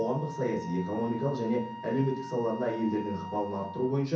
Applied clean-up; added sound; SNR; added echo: none; Wind instrument, woodwind instrument; 12 dB; reverberation time 0.6 s.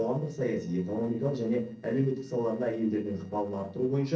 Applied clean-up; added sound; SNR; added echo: neural separator model SepFormer DNS4.